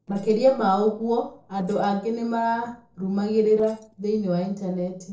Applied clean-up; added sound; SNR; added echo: neural separator model SepFormer DNS4.